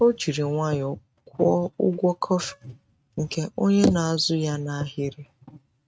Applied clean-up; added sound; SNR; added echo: neural mask model RNNoise.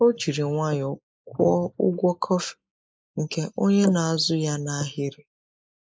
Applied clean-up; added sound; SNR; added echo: neural mask model Resemble Enhance denoiser.